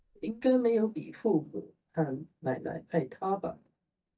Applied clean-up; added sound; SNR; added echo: neural mask model DeepFilterNet 3.